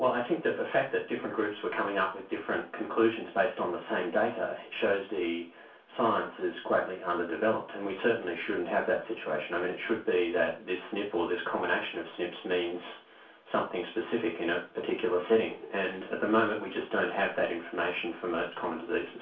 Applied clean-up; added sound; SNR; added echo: none; none; none; reverberation time 0.3 s.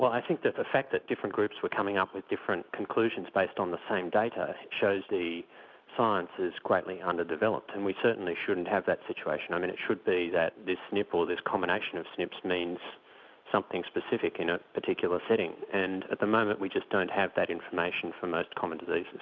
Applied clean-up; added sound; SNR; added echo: none; none; none; none.